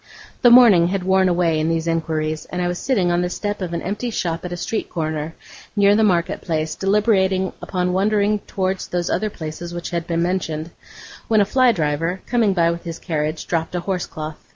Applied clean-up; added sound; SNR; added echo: none; none; none; none.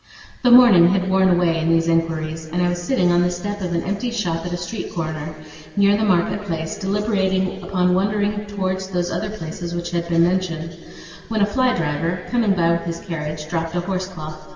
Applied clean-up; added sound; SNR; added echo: none; none; none; reverberation time 2.3 s.